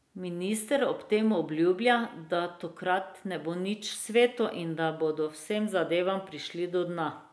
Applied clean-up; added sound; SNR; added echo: none; none; none; none.